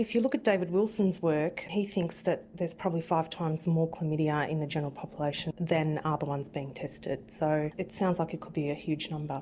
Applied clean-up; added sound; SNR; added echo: none; none; none; none.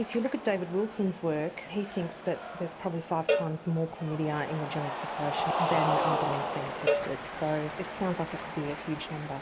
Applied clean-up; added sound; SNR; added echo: none; Cheering + Cowbell; 1 dB; none.